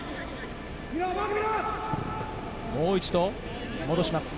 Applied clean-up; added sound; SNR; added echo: none; none; none; none.